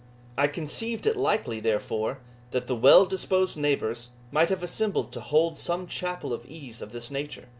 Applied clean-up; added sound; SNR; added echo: none; none; none; none.